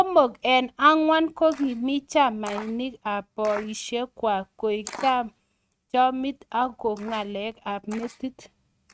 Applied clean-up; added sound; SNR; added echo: neural mask model RNNoise.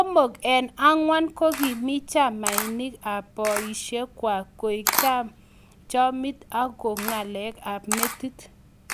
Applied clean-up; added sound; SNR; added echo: none; Camera; 8 dB; none.